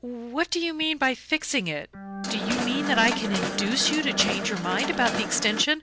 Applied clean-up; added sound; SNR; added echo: none; Organ + Mechanisms; 3 dB; none.